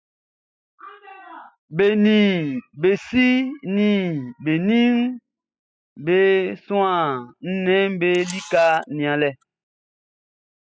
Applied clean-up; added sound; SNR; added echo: classical method spectral subtraction.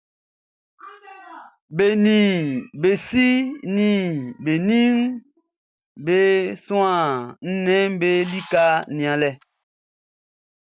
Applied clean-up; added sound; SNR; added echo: none; Camera; 19 dB; none.